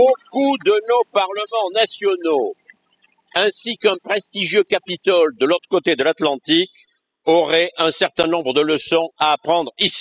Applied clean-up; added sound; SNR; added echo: classical method spectral subtraction.